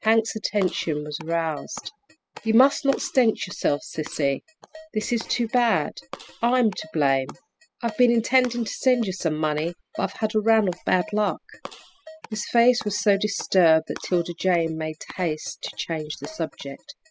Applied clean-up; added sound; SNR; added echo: classical method spectral subtraction.